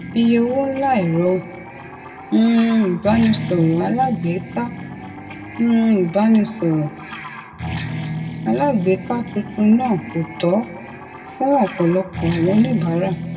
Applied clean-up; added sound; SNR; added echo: none; Guitar; 11 dB; reverberation time 1.4 s.